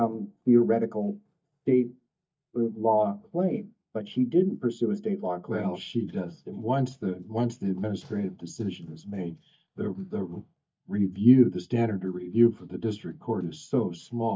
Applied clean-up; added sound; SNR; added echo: neural mask model DeepFilterNet 3.